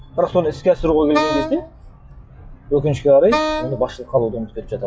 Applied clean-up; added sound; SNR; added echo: classical method log-MMSE.